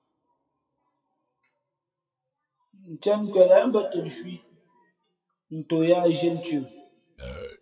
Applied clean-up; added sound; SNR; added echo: classical method WPE with log-MMSE.